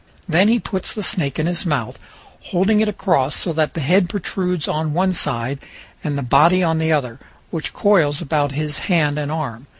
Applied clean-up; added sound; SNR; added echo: none; none; none; none.